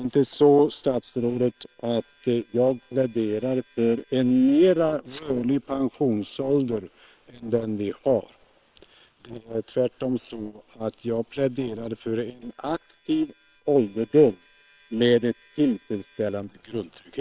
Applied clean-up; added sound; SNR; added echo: neural separator model SepFormer WHAM!.